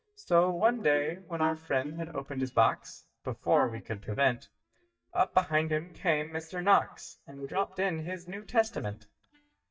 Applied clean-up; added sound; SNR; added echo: neural mask model DeepFilterNet 3.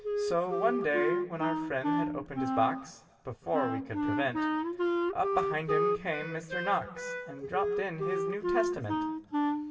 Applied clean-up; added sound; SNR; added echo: none; Wind instrument, woodwind instrument; -2 dB; reverberation time 1.1 s.